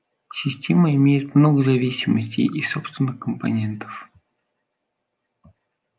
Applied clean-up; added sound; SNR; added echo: none; none; none; none.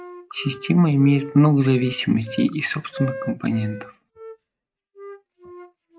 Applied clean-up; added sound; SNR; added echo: neural mask model RNNoise.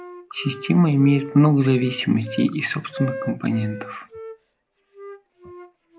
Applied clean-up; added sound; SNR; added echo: none; Wind instrument, woodwind instrument; 16 dB; none.